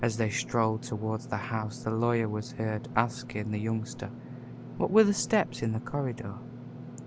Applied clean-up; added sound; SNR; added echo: none; Engine / Mechanisms; 12 dB; none.